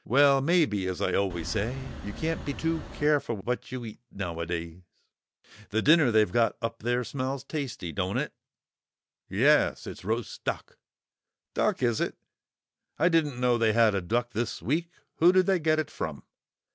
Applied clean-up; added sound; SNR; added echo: none; Wind; 10 dB; none.